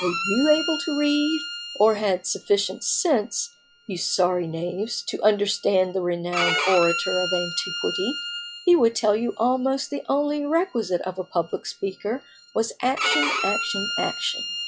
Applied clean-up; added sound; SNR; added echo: classical method log-MMSE.